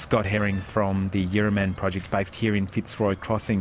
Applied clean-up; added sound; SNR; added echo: none; none; none; none.